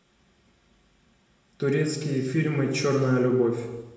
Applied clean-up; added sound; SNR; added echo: none; none; none; reverberation time 1.1 s.